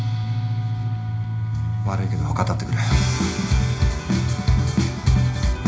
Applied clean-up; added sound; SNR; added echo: none; Bass guitar; 10 dB; reverberation time 0.4 s.